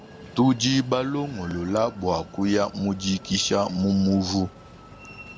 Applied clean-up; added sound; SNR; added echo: none; Train; 20 dB; none.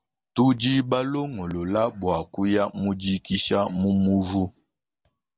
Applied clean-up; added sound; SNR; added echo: none; none; none; none.